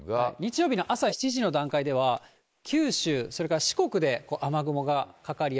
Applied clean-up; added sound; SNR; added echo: neural mask model Resemble Enhance denoiser.